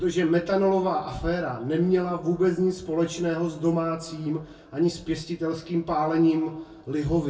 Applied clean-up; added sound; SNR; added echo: none; none; none; reverberation time 0.2 s.